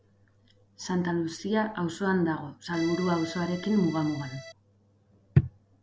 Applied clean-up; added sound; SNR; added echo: none; Accordion; 13 dB; none.